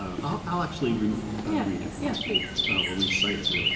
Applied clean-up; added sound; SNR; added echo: none; Chirp, tweet; 1 dB; reverberation time 2.4 s.